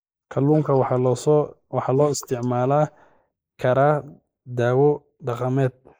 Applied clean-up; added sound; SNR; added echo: neural mask model Resemble Enhance denoiser.